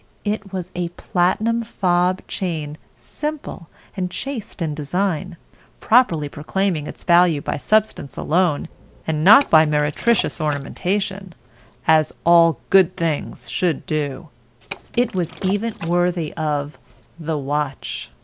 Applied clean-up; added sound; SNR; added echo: none; Liquid; 17 dB; none.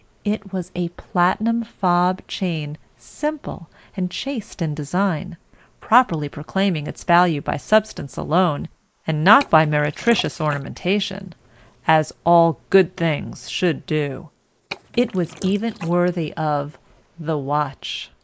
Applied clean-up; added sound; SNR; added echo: neural mask model Resemble Enhance denoiser.